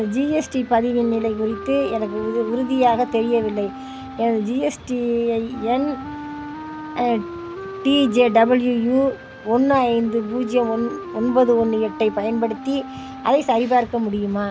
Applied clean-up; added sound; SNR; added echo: none; Wind instrument, woodwind instrument; 14 dB; none.